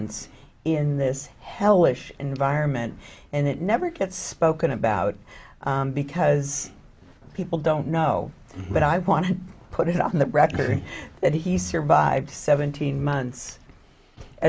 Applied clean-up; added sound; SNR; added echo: none; none; none; none.